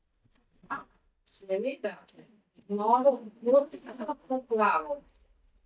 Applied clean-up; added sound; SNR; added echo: neural mask model DeepFilterNet 3.